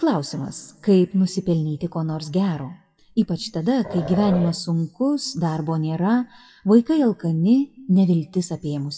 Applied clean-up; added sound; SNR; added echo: classical method WPE with log-MMSE.